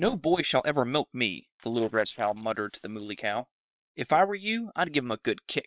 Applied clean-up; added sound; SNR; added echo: neural separator model SepFormer WHAM!.